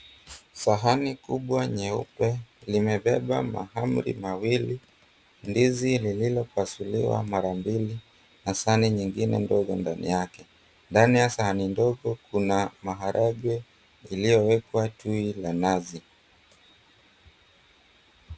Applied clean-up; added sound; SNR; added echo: none; none; none; none.